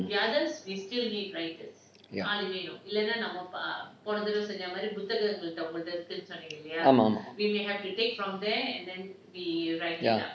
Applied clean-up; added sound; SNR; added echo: none; none; none; none.